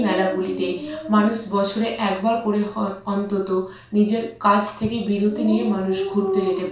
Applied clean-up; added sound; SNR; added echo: none; Dog; 10 dB; reverberation time 0.3 s.